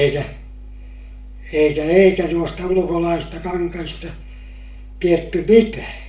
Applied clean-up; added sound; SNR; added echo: none; none; none; reverberation time 0.4 s.